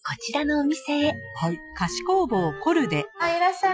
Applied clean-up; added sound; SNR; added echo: classical method Wiener filter.